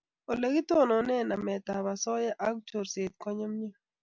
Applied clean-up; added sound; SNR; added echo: none; none; none; none.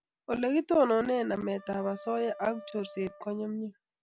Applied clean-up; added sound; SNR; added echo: none; Wind instrument, woodwind instrument; 20 dB; none.